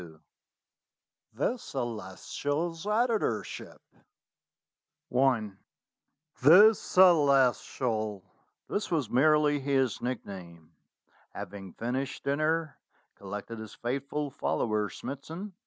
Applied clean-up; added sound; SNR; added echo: none; none; none; none.